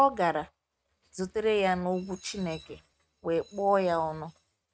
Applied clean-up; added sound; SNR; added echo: neural mask model RNNoise.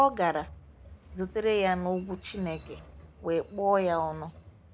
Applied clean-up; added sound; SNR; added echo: none; Train; 19 dB; none.